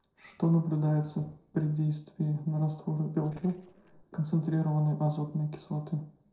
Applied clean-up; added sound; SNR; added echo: neural separator model SepFormer DNS4.